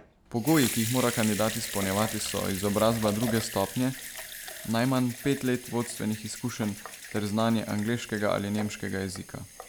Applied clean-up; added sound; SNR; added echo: none; Sink (filling or washing) / Water tap, faucet / Liquid; 10 dB; none.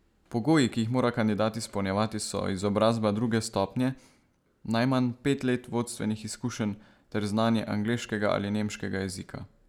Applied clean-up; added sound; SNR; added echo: none; none; none; none.